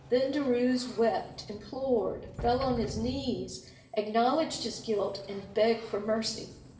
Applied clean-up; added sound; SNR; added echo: none; Sliding door; 15 dB; reverberation time 0.9 s.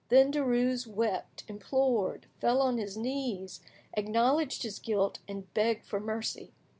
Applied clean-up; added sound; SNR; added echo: none; none; none; none.